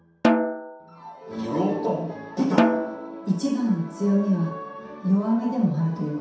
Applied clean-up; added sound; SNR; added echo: none; Snare drum; 2 dB; reverberation time 0.7 s.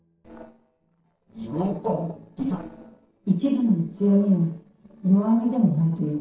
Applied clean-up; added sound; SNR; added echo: neural separator model SepFormer DNS4.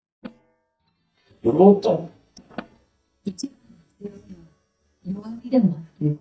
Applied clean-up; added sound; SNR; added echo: neural mask model DeepFilterNet 3.